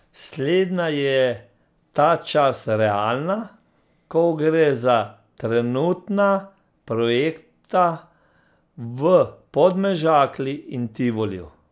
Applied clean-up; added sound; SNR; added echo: none; none; none; none.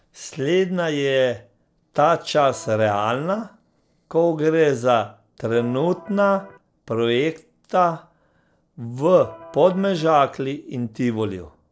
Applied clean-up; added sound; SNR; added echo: neural separator model SepFormer DNS4.